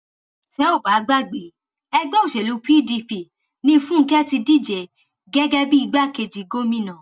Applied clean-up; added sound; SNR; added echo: none; none; none; none.